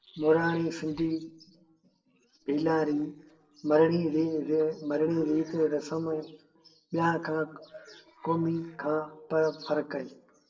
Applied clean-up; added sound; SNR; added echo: neural separator model SepFormer DNS4.